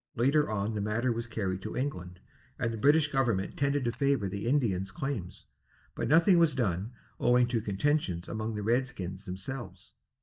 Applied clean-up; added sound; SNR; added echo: neural mask model DeepFilterNet 3.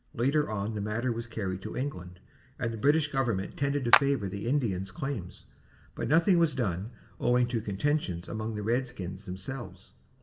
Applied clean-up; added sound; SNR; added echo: none; Clapping; 2 dB; reverberation time 0.7 s.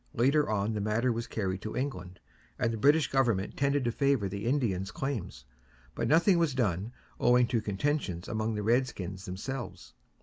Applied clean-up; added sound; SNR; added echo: none; none; none; none.